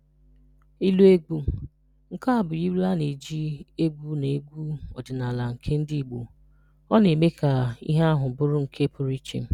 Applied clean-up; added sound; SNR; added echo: none; none; none; none.